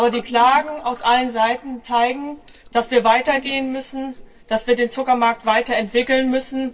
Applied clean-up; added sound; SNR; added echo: neural separator model SepFormer DNS4.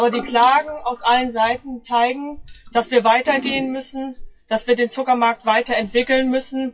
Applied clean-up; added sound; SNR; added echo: classical method WPE with log-MMSE.